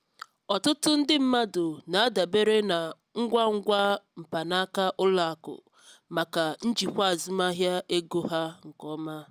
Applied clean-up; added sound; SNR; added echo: none; none; none; none.